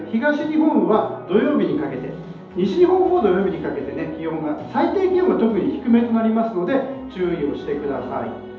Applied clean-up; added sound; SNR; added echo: none; none; none; reverberation time 2.2 s.